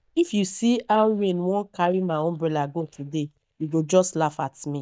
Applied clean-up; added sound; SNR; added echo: neural mask model DeepFilterNet 3.